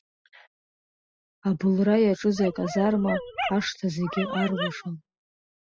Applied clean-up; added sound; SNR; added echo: classical method spectral subtraction.